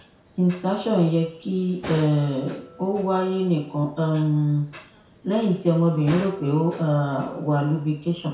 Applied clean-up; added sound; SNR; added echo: none; Dishes, pots, and pans; 20 dB; reverberation time 0.6 s.